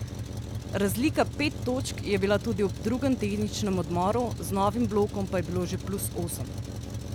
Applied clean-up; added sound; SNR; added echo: none; Truck; 6 dB; none.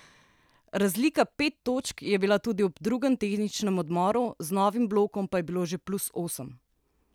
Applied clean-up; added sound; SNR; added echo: none; none; none; none.